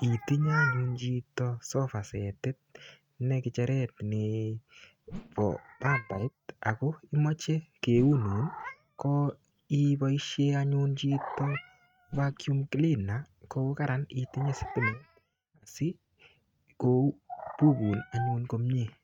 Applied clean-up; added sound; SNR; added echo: neural mask model RNNoise.